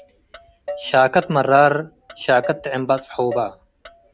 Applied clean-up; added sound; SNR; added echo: none; Motor vehicle (road); 15 dB; none.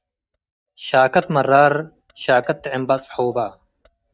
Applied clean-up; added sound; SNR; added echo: neural mask model DeepFilterNet 3.